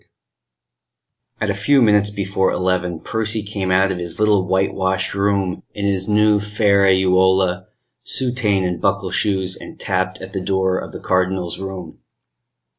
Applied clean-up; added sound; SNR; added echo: none; none; none; none.